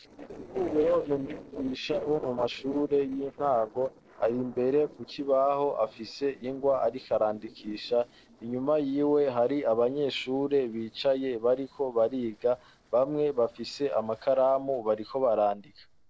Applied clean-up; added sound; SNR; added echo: neural separator model SepFormer DNS4.